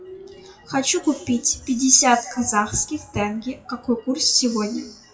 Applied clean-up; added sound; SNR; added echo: classical method WPE with log-MMSE.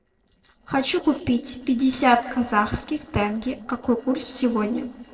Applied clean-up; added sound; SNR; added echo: neural separator model SepFormer DNS4.